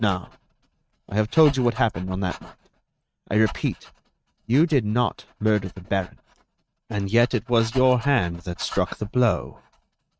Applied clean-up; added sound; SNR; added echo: neural mask model RNNoise.